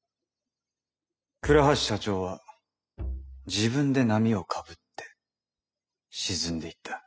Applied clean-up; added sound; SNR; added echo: classical method spectral subtraction.